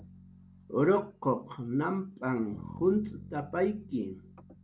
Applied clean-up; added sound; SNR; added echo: none; Bass guitar; 18 dB; none.